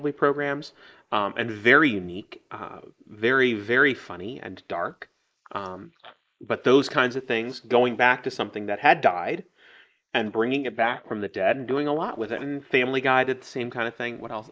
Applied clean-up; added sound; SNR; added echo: neural mask model Resemble Enhance denoiser.